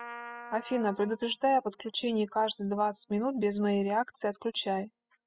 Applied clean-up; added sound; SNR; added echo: classical method spectral subtraction.